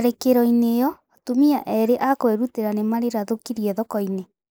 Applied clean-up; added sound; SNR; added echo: neural mask model Resemble Enhance denoiser.